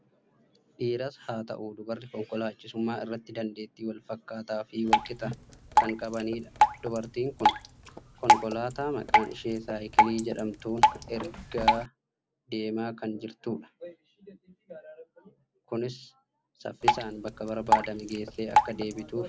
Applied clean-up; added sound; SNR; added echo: none; Drip; -4 dB; none.